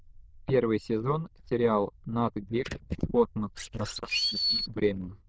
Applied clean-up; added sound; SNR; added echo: neural diffusion model UNIVERSE++.